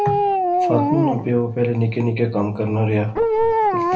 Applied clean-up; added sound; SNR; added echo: none; Dog; 0 dB; reverberation time 0.3 s.